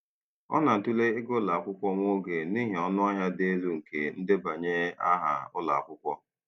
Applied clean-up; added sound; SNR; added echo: none; none; none; none.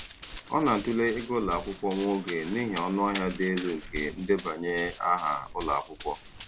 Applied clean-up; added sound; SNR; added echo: none; Run; 10 dB; none.